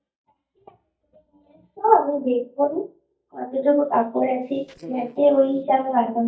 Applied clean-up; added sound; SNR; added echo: neural mask model DeepFilterNet 3.